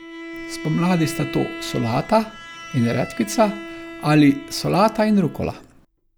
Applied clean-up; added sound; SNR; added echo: none; Bowed string instrument; 14 dB; none.